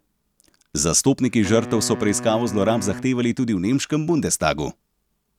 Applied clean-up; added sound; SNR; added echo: none; Wind instrument, woodwind instrument; 13 dB; none.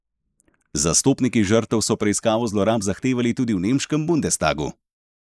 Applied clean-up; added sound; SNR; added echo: neural mask model Resemble Enhance denoiser.